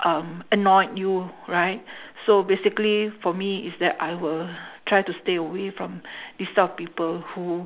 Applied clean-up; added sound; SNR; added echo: none; none; none; none.